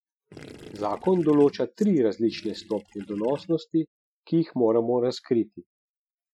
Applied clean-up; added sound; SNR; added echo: classical method Wiener filter.